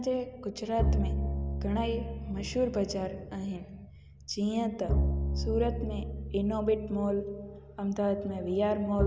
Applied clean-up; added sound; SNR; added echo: none; Bowed string instrument; 2 dB; none.